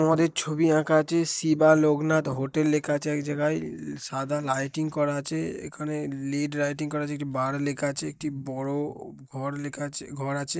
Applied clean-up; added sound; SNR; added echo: neural mask model DeepFilterNet 3.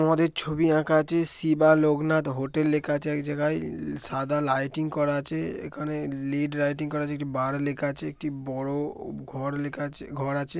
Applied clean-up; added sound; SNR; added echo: none; none; none; none.